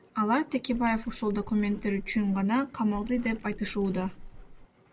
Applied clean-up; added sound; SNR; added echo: none; Water / Splash, splatter; 14 dB; none.